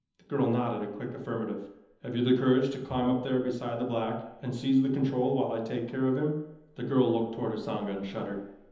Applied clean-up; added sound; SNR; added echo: none; none; none; reverberation time 0.9 s.